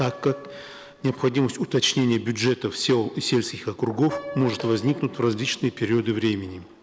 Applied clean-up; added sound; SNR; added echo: none; Piano; 18 dB; none.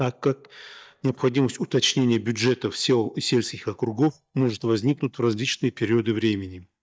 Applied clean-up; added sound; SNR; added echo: neural mask model DeepFilterNet 3.